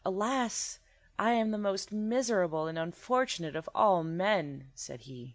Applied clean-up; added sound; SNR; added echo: none; none; none; none.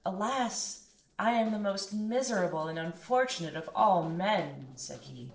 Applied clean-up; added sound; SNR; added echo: neural separator model SepFormer DNS4.